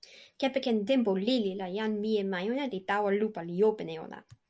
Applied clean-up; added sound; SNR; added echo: none; none; none; none.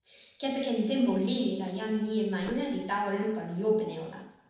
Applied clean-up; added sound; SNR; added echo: neural separator model SepFormer DNS4.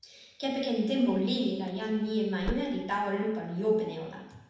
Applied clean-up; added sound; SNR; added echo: none; Slam / Car; 12 dB; reverberation time 1.1 s.